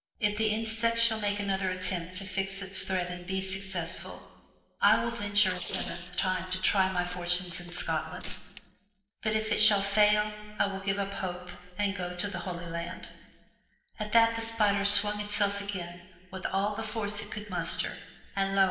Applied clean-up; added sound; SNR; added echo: neural separator model SepFormer DNS4.